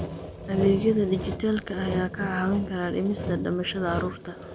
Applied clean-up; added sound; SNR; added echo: none; Sawing; 6 dB; none.